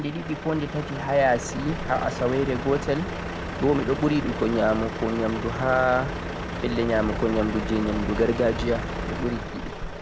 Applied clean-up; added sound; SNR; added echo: none; Truck; 5 dB; none.